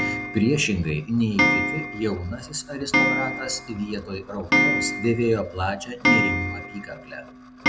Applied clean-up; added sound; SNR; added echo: none; Clock; -1 dB; none.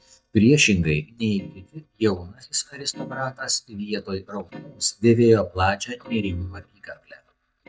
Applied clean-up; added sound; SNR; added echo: neural mask model DeepFilterNet 3.